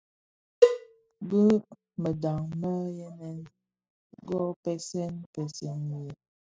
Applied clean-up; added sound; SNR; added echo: classical method spectral subtraction.